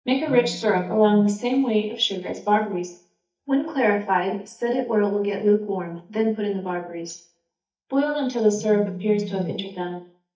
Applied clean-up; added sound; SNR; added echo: neural mask model DeepFilterNet 3.